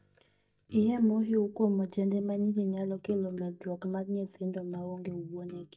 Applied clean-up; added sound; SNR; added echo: neural mask model DeepFilterNet 3.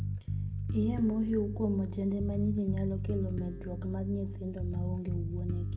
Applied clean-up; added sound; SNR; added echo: none; Bass guitar; 1 dB; reverberation time 0.5 s.